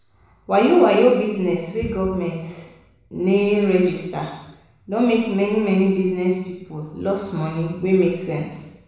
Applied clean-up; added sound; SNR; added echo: none; none; none; reverberation time 0.9 s.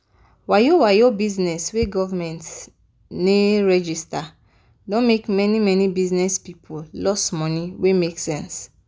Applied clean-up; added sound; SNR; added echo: none; none; none; none.